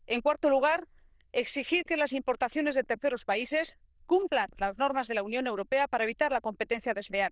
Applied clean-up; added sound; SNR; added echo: neural diffusion model UNIVERSE++.